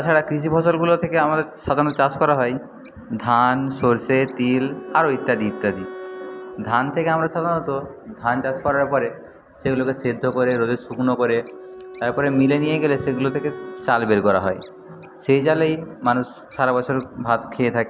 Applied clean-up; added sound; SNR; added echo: none; Wind instrument, woodwind instrument + Bird; 19 dB; none.